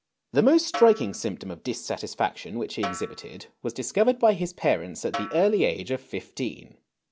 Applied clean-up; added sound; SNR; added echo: none; Snare drum; 15 dB; none.